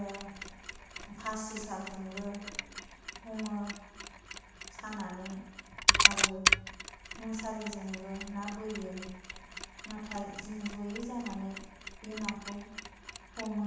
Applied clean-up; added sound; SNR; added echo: none; Mechanisms; -5 dB; reverberation time 1.1 s.